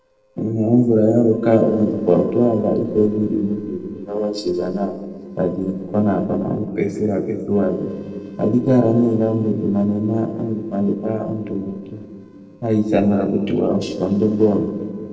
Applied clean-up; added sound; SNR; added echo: neural separator model SepFormer DNS4.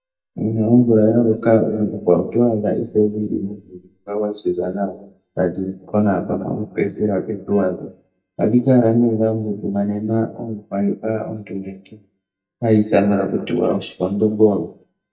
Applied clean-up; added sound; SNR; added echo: neural mask model DeepFilterNet 3.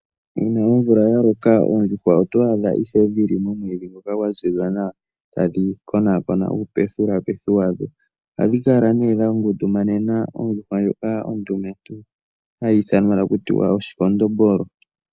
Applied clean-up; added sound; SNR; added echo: none; none; none; none.